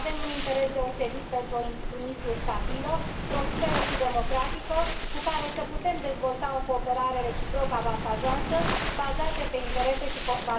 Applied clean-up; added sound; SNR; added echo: none; Waves, surf; 0 dB; reverberation time 1.0 s.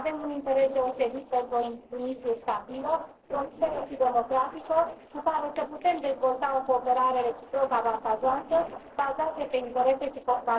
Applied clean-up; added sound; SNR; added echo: neural separator model SepFormer DNS4.